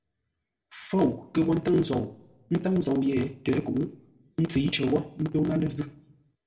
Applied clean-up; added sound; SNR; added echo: none; none; none; reverberation time 0.4 s.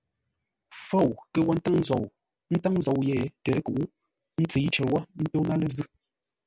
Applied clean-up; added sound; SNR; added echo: none; none; none; none.